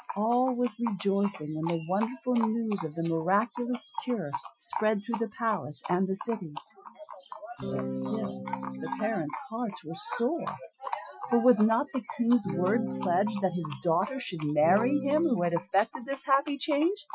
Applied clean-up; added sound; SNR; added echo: classical method Wiener filter.